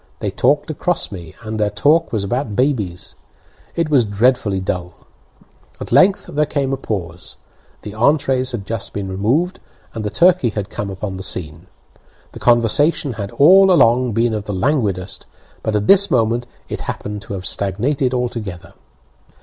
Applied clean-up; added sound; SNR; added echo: none; none; none; none.